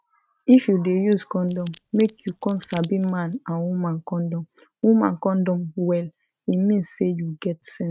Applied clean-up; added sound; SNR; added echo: neural mask model RNNoise.